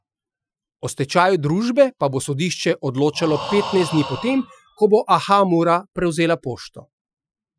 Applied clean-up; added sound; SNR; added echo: classical method Wiener filter.